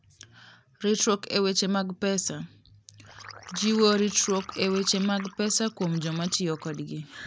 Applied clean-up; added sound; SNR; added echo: none; Liquid; 16 dB; none.